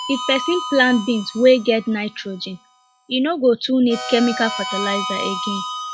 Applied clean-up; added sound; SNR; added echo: classical method log-MMSE.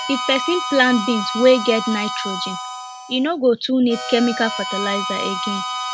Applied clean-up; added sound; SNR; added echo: none; Harmonica; 6 dB; none.